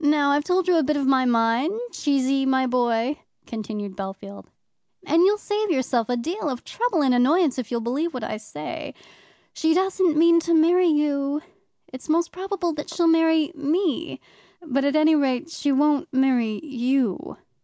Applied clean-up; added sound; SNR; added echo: none; none; none; none.